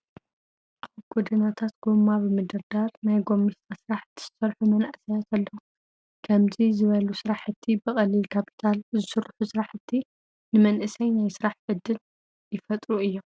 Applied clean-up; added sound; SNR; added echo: none; none; none; none.